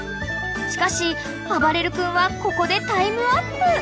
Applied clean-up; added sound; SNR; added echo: none; Bell; 15 dB; none.